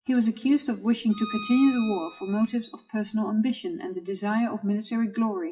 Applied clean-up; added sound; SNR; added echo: classical method WPE with log-MMSE.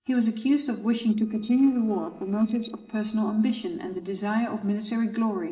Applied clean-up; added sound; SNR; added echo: neural separator model SepFormer DNS4.